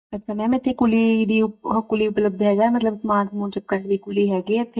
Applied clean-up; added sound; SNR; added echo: neural mask model DeepFilterNet 3.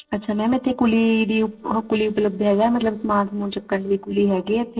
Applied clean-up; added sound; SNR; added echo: neural separator model SepFormer DNS4.